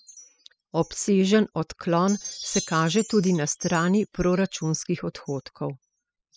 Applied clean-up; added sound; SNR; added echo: classical method spectral subtraction.